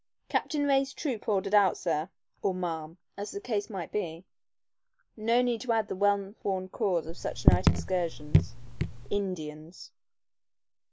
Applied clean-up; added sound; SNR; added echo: none; Raindrop / Drip; -4 dB; none.